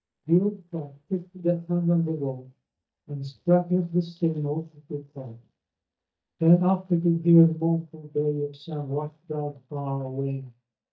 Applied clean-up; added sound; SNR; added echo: neural mask model DeepFilterNet 3.